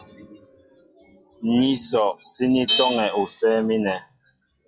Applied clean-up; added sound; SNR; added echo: classical method log-MMSE.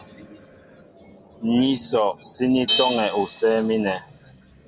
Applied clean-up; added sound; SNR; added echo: none; Crash cymbal; 10 dB; none.